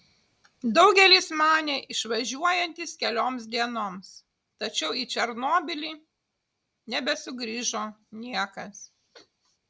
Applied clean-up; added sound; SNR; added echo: none; none; none; none.